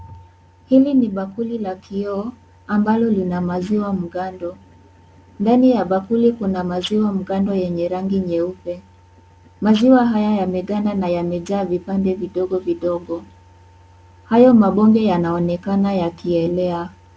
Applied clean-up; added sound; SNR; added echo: none; none; none; none.